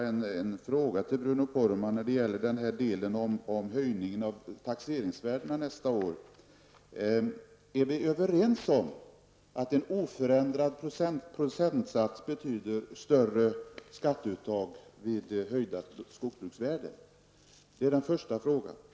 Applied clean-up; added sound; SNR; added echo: none; none; none; none.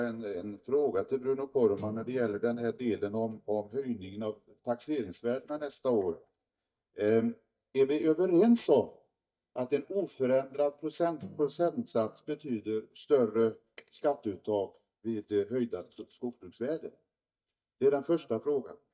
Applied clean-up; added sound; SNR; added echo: neural mask model DeepFilterNet 3.